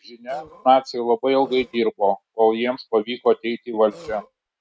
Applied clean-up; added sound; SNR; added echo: neural mask model RNNoise.